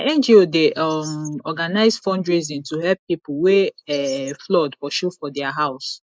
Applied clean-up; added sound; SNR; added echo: neural mask model Resemble Enhance denoiser.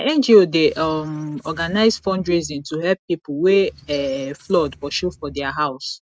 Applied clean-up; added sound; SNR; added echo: neural mask model RNNoise.